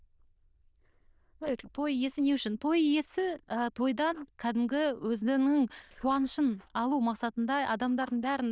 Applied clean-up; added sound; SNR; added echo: neural diffusion model UNIVERSE++.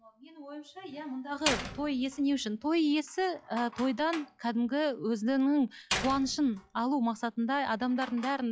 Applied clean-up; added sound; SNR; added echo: classical method log-MMSE.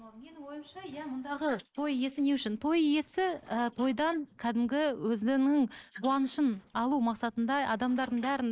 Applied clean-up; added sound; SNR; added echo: neural mask model Resemble Enhance denoiser.